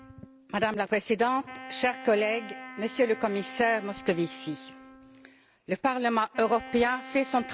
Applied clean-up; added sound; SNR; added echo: none; Wind instrument, woodwind instrument; 16 dB; none.